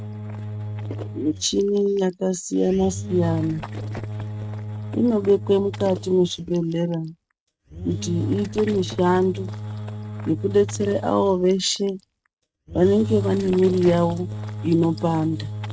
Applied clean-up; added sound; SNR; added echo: neural mask model RNNoise.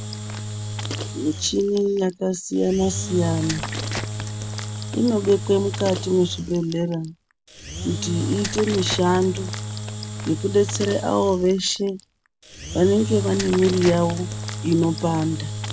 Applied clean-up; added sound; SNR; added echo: none; Engine / Drill; 7 dB; none.